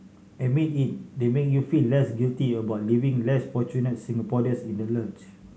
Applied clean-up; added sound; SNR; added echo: none; none; none; none.